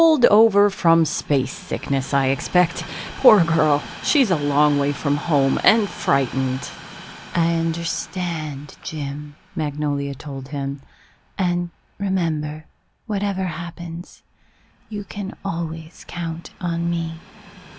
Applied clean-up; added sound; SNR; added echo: none; Train; 18 dB; none.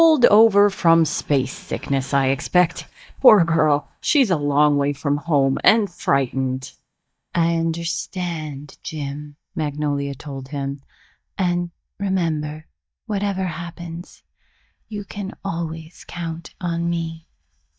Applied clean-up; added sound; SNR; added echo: neural mask model DeepFilterNet 3.